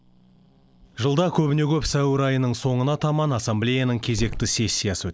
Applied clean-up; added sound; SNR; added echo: none; Growling; 17 dB; none.